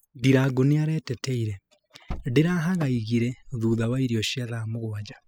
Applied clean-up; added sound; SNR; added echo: classical method spectral subtraction.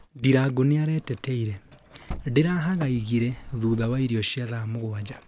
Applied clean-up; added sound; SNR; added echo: none; Car; 18 dB; none.